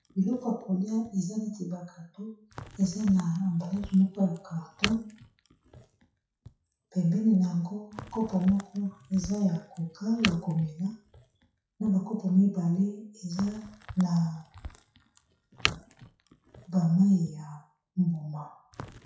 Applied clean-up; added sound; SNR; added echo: classical method WPE with log-MMSE.